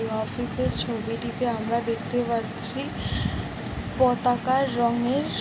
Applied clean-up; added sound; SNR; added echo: none; none; none; none.